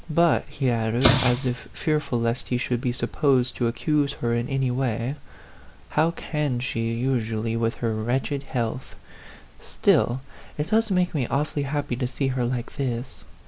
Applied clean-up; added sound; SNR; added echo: none; Explosion; 3 dB; none.